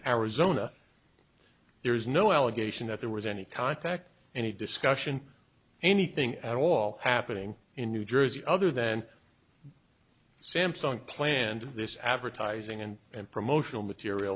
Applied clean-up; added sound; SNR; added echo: none; none; none; none.